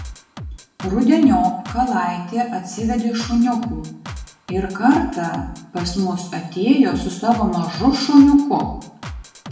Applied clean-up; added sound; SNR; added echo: none; Drum kit; 15 dB; reverberation time 0.7 s.